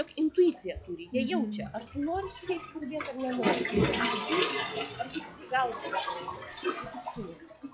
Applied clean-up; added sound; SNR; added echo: classical method log-MMSE.